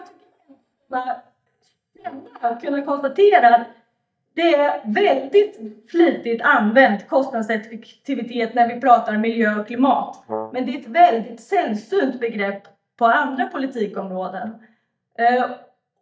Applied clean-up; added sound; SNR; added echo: neural mask model DeepFilterNet 3.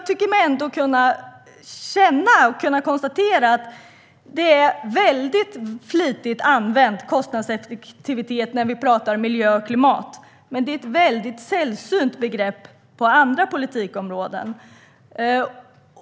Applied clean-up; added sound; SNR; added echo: none; none; none; none.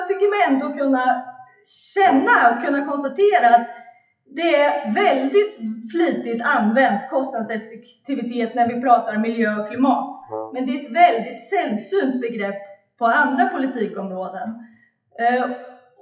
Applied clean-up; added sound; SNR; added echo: classical method WPE with log-MMSE.